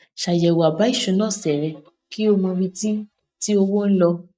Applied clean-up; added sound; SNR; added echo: neural mask model DeepFilterNet 3.